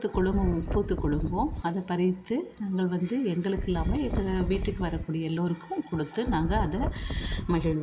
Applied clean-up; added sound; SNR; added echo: none; Wind; 2 dB; reverberation time 1.0 s.